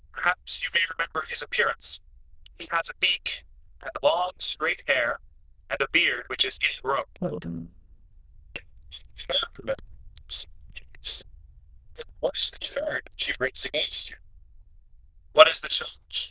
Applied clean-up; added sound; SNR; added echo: neural diffusion model UNIVERSE++.